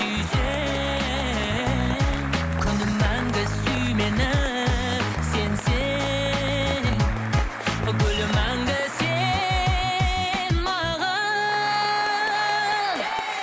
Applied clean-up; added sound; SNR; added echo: none; Applause; 11 dB; none.